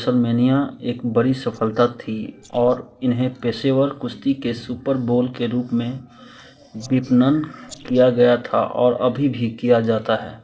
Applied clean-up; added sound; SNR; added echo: neural separator model SepFormer DNS4.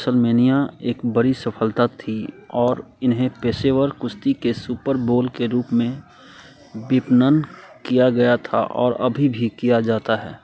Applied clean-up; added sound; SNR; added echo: none; none; none; none.